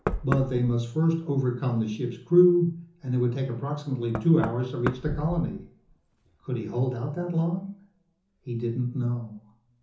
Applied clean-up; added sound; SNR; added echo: none; Knock; 12 dB; reverberation time 0.7 s.